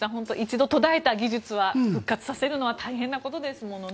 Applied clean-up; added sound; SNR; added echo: none; none; none; none.